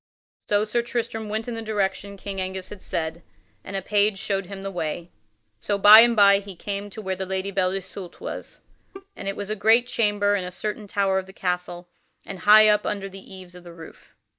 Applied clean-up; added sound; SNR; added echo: neural mask model DeepFilterNet 3.